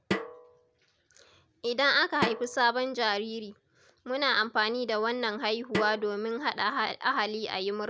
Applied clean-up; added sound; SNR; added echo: none; Snare drum; 8 dB; none.